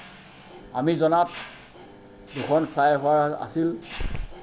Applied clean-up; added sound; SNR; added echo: none; Growling + Mechanisms; 12 dB; none.